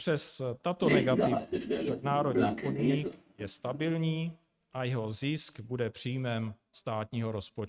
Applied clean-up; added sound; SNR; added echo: neural mask model RNNoise.